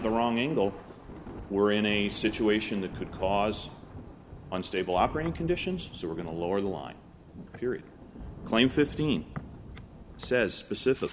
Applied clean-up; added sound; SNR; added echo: none; Thunder; 13 dB; none.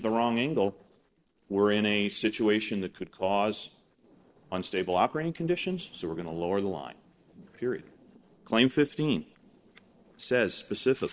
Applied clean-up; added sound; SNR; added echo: neural separator model SepFormer DNS4.